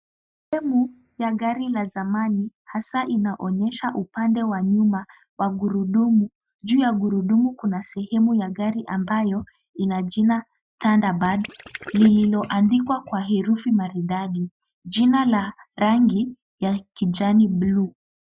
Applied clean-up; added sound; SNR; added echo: classical method Wiener filter.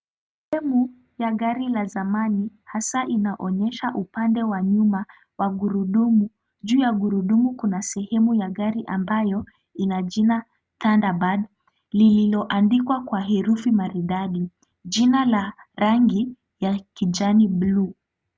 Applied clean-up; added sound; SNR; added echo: none; none; none; none.